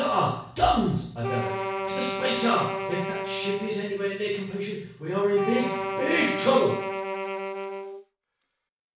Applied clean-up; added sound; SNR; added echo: none; Wind instrument, woodwind instrument; 5 dB; reverberation time 0.6 s.